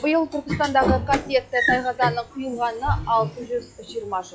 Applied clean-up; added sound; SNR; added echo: classical method log-MMSE.